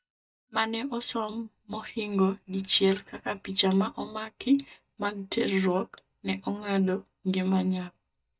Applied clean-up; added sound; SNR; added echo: neural mask model DeepFilterNet 3.